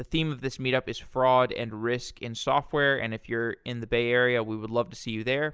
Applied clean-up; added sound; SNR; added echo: none; none; none; none.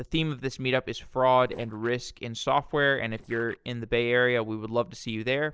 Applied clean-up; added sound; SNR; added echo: neural separator model SepFormer DNS4.